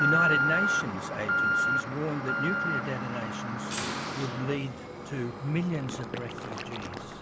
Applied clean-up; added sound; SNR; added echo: none; Alarm; -4 dB; none.